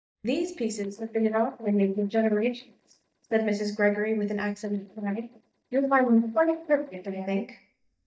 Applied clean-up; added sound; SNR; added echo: neural mask model DeepFilterNet 3.